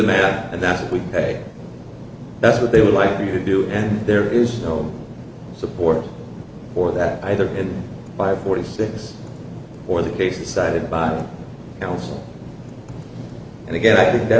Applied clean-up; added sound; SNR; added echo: none; none; none; none.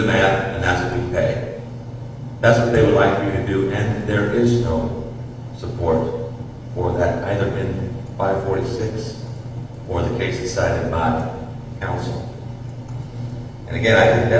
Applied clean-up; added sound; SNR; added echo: none; none; none; reverberation time 1.0 s.